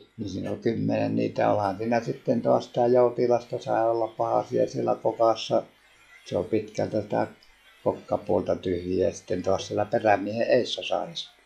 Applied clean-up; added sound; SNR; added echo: classical method log-MMSE.